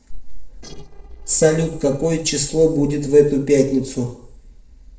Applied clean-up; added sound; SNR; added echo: neural separator model SepFormer DNS4.